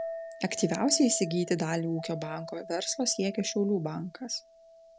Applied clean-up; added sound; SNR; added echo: none; Chink, clink; 12 dB; none.